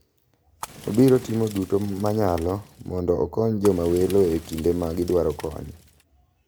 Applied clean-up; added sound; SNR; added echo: none; Fire; 18 dB; none.